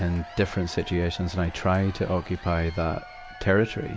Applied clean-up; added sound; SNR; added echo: none; Applause / Crowd / Cheering; 17 dB; none.